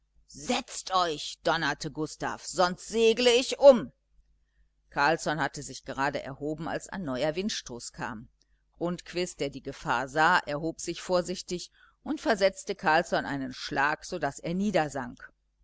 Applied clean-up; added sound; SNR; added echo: none; none; none; none.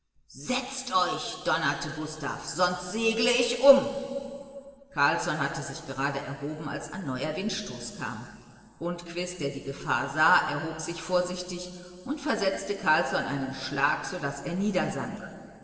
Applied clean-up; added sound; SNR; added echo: none; none; none; reverberation time 2.6 s.